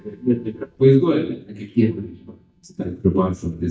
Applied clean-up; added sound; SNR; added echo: neural mask model DeepFilterNet 3.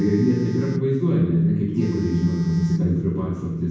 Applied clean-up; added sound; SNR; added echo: none; Telephone; 10 dB; reverberation time 1.2 s.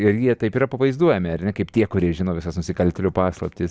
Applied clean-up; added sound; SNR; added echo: none; none; none; none.